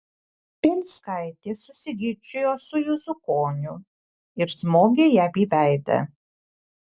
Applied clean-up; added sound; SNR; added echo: none; none; none; none.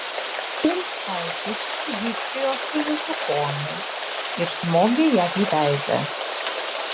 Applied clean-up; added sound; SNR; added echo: none; Rain; 4 dB; none.